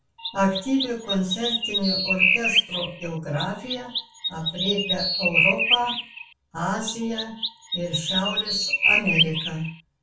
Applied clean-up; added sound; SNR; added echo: none; Chirp, tweet; -3 dB; reverberation time 0.3 s.